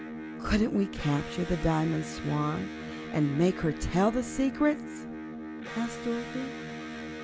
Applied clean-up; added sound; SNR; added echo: none; Electric guitar; 9 dB; none.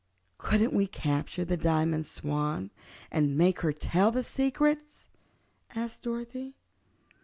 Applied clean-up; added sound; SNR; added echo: none; none; none; none.